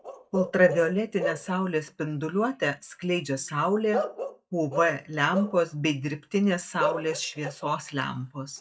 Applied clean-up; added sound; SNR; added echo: neural mask model DeepFilterNet 3.